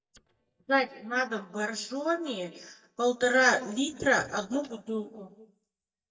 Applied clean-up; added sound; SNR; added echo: neural mask model DeepFilterNet 3.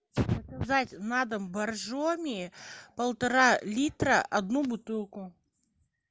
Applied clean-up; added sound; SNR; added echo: none; none; none; none.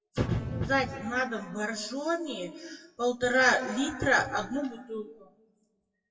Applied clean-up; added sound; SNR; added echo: classical method WPE with log-MMSE.